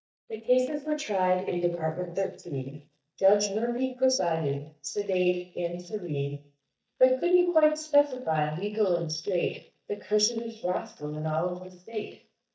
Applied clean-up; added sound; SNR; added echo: neural mask model DeepFilterNet 3.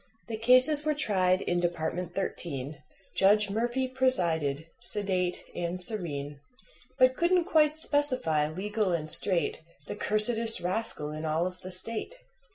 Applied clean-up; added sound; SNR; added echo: none; none; none; none.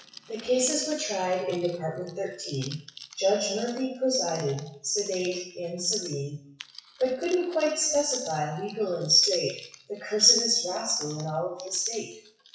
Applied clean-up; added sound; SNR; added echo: classical method WPE with log-MMSE.